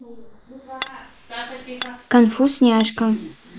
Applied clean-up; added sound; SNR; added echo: neural mask model Resemble Enhance denoiser.